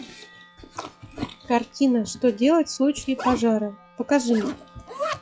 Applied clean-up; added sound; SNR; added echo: classical method log-MMSE.